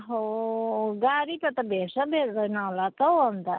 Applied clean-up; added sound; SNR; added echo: none; none; none; none.